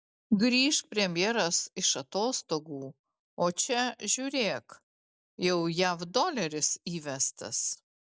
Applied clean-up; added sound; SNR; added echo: none; none; none; none.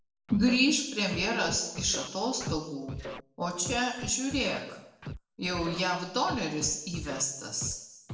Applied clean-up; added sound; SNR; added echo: none; Scratching (performance technique); 11 dB; reverberation time 0.8 s.